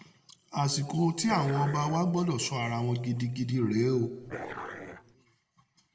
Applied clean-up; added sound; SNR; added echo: none; Dog; 11 dB; reverberation time 1.9 s.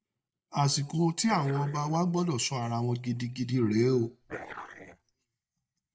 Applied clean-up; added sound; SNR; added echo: neural mask model DeepFilterNet 3.